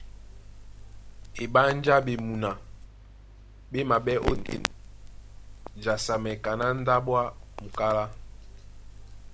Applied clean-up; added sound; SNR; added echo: none; Crackle; 10 dB; none.